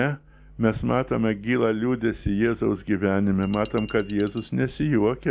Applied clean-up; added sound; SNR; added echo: none; Glass; 17 dB; none.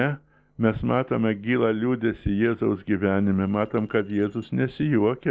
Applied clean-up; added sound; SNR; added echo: neural separator model SepFormer DNS4.